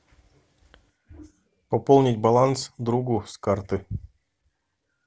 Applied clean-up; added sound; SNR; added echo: none; none; none; none.